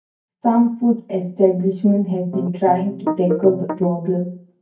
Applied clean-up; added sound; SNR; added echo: neural mask model DeepFilterNet 3.